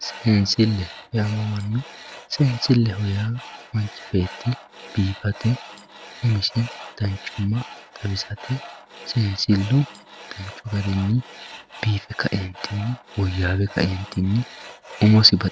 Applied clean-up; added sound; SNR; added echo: none; Tools; 17 dB; none.